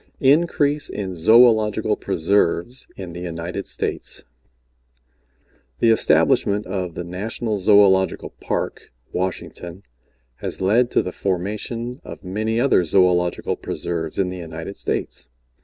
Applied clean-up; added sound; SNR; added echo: none; none; none; none.